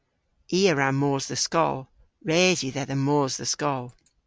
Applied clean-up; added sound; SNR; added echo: none; none; none; none.